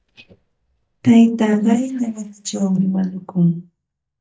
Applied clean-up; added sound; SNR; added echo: neural mask model DeepFilterNet 3.